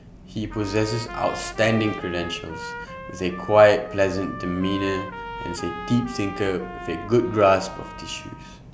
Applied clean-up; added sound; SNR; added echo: none; Trumpet; 13 dB; none.